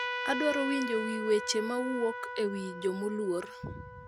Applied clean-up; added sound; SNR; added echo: none; Trumpet; 6 dB; none.